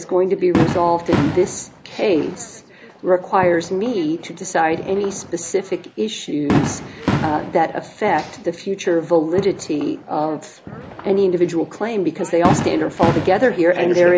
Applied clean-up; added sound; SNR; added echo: none; Fireworks; 7 dB; none.